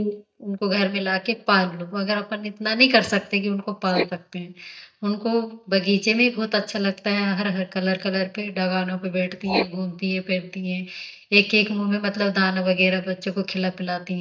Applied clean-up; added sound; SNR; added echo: neural mask model DeepFilterNet 3.